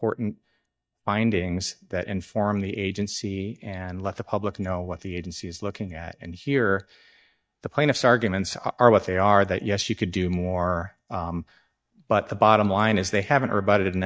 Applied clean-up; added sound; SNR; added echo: neural mask model DeepFilterNet 3.